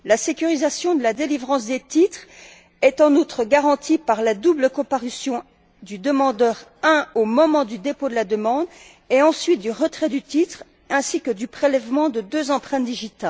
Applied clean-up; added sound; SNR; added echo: none; none; none; none.